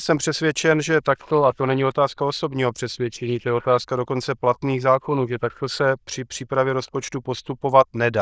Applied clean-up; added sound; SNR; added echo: neural diffusion model UNIVERSE++.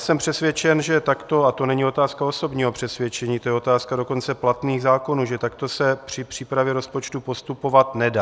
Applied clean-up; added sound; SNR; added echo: none; none; none; none.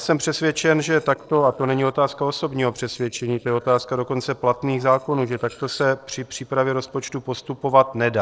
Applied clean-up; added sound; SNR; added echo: neural separator model SepFormer DNS4.